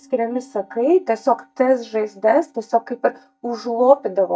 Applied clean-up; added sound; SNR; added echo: neural mask model DeepFilterNet 3.